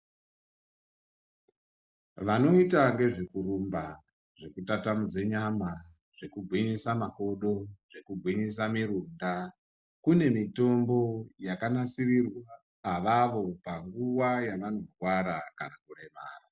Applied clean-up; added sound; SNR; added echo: none; none; none; none.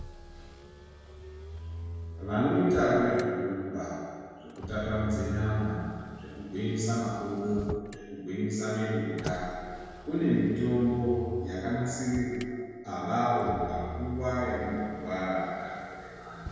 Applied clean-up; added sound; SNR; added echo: none; Motor vehicle (road); 11 dB; reverberation time 1.9 s.